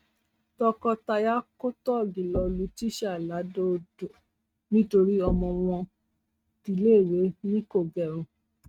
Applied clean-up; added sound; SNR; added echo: neural mask model RNNoise.